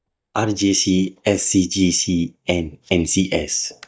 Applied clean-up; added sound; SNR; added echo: neural mask model DeepFilterNet 3.